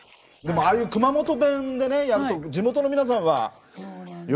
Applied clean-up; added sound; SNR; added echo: neural mask model Resemble Enhance denoiser.